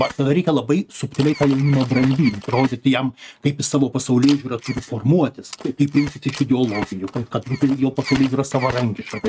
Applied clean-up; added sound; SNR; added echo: neural mask model RNNoise.